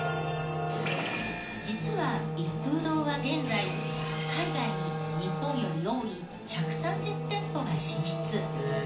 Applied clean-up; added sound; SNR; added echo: none; Wind instrument, woodwind instrument; 2 dB; reverberation time 0.4 s.